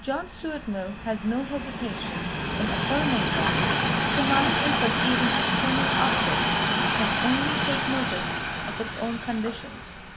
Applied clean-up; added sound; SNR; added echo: none; Train; -4 dB; none.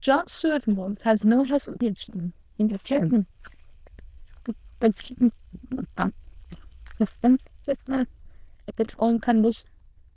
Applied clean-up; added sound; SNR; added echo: neural diffusion model UNIVERSE++.